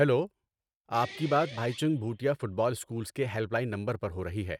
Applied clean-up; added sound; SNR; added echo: neural mask model RNNoise.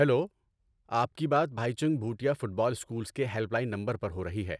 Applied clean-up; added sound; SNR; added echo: none; none; none; none.